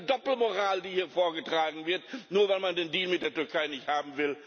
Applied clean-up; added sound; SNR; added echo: none; none; none; none.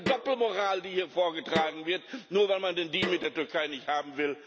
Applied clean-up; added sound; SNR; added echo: none; Snare drum; 11 dB; none.